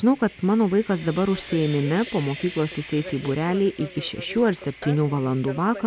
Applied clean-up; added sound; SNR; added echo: none; Sawing; 19 dB; none.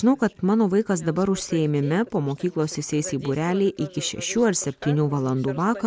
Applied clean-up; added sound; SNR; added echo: none; none; none; none.